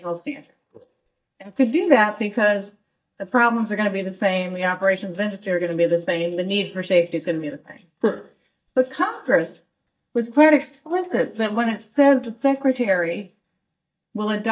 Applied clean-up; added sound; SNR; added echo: neural mask model DeepFilterNet 3.